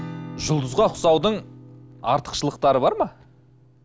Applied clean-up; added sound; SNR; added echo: none; Acoustic guitar / Strum; 17 dB; none.